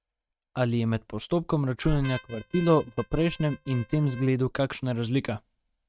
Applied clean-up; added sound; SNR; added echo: neural mask model RNNoise.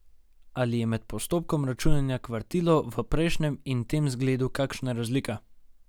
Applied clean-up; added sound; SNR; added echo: none; none; none; none.